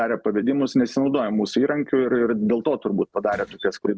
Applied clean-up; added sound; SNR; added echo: none; none; none; none.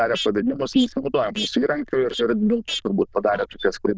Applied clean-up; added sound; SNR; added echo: neural diffusion model UNIVERSE++.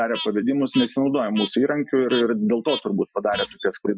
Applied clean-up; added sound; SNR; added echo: classical method Wiener filter.